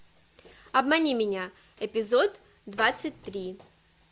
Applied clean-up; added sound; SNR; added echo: none; Door; 16 dB; none.